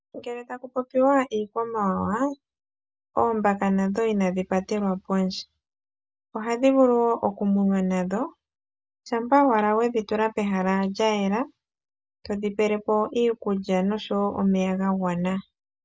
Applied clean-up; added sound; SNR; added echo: none; none; none; none.